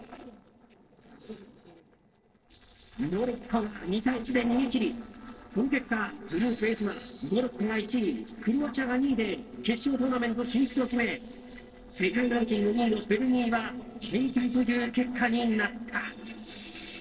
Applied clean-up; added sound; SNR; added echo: neural separator model SepFormer DNS4.